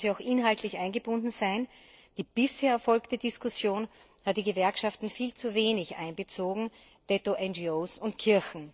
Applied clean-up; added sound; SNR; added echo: neural separator model SepFormer DNS4.